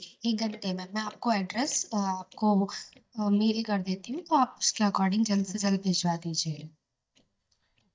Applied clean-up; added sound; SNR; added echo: neural mask model DeepFilterNet 3.